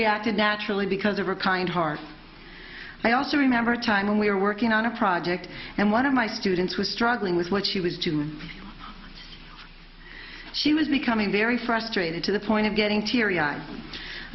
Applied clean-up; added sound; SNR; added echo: none; none; none; none.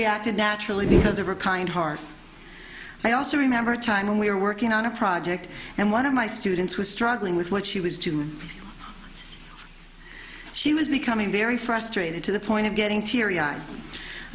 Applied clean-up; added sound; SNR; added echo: none; Whoosh, swoosh, swish; 0 dB; none.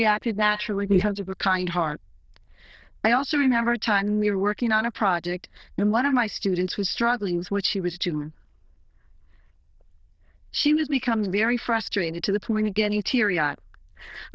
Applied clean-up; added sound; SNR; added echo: neural diffusion model UNIVERSE++.